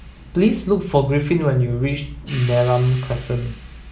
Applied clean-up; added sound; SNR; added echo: none; Hi-hat; 19 dB; none.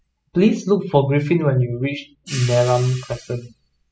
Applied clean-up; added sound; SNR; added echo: classical method spectral subtraction.